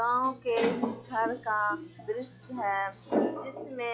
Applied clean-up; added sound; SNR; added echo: classical method log-MMSE.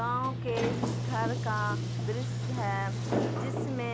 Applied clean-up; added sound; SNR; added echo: none; Sliding door; -3 dB; none.